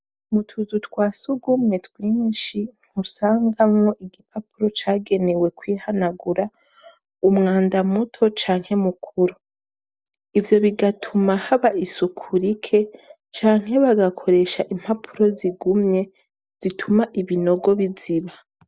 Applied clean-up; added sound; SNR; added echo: none; none; none; none.